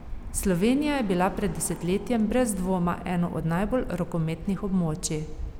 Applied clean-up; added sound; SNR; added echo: none; Bird; 11 dB; none.